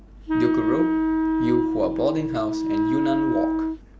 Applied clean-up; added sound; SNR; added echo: none; Wind instrument, woodwind instrument; -4 dB; none.